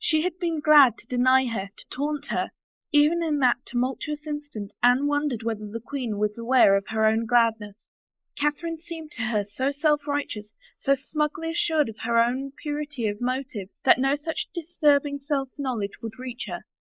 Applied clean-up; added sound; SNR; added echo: neural mask model Resemble Enhance denoiser.